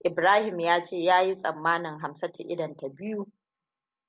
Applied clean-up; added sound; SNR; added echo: none; none; none; none.